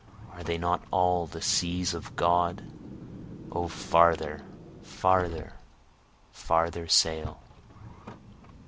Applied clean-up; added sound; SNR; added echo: none; Car; 15 dB; none.